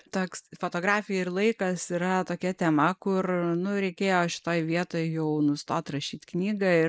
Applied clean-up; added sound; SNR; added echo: neural mask model Resemble Enhance denoiser.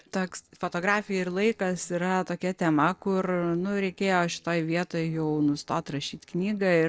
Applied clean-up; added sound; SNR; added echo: neural separator model SepFormer DNS4.